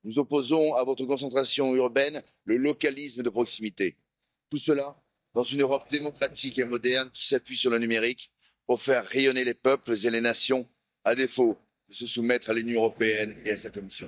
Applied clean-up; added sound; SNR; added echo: neural mask model DeepFilterNet 3.